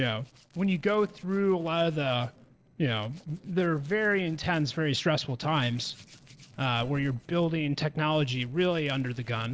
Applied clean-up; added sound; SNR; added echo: neural separator model SepFormer DNS4.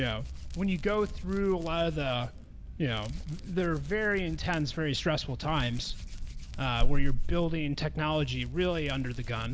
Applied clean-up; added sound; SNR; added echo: none; Hands; 1 dB; none.